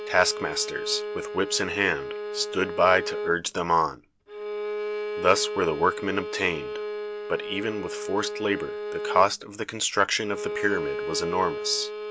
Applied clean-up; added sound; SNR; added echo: none; Bowed string instrument; 6 dB; none.